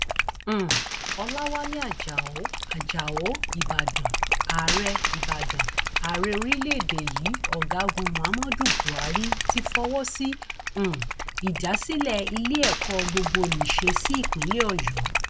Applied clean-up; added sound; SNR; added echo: none; Liquid + Coin (dropping); -4 dB; none.